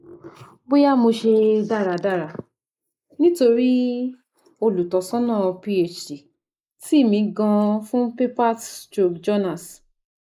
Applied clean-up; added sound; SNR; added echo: neural mask model Resemble Enhance denoiser.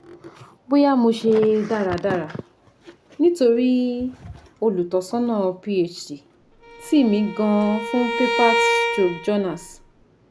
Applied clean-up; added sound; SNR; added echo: none; Bowed string instrument; 4 dB; none.